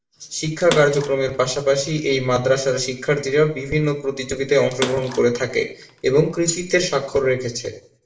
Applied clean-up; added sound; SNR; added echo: none; Bathtub (filling or washing) / Water / Splash, splatter; 14 dB; reverberation time 0.4 s.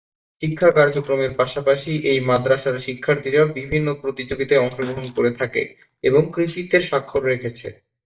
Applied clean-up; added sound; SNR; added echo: neural mask model DeepFilterNet 3.